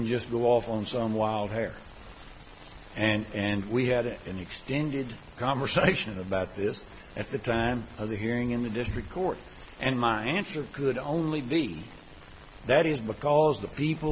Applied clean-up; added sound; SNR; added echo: none; none; none; none.